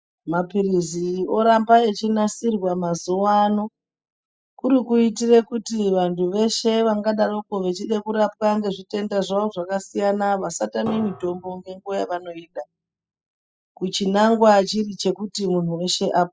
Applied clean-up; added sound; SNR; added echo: classical method spectral subtraction.